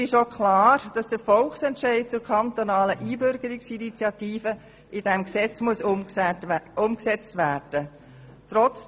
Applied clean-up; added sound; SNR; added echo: none; none; none; none.